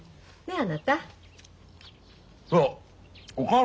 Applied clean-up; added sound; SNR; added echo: none; none; none; none.